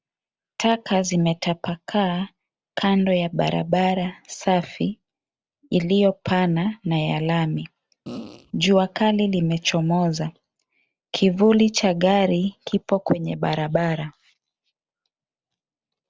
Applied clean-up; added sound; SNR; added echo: neural separator model SepFormer DNS4.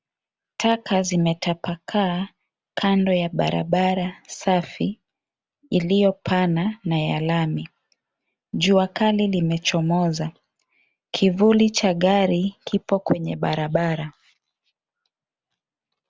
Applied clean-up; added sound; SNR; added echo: none; none; none; none.